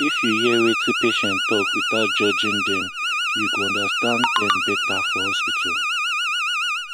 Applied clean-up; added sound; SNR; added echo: none; Alarm; -3 dB; none.